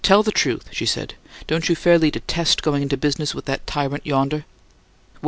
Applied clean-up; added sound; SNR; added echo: none; none; none; none.